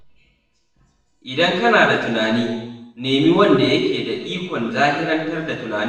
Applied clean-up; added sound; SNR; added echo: none; none; none; reverberation time 1.0 s.